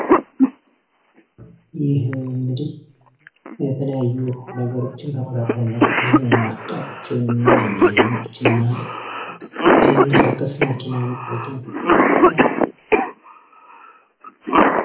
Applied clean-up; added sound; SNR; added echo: none; Cough; -4 dB; reverberation time 0.5 s.